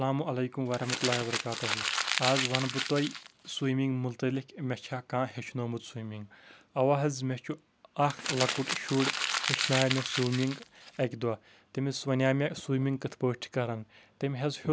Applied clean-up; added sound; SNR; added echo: none; Crumpling, crinkling; 2 dB; none.